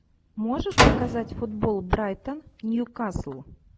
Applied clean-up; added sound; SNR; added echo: none; Slam; -3 dB; none.